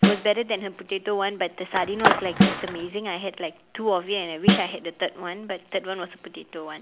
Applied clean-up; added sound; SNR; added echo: none; Snare drum + Skateboard; -1 dB; none.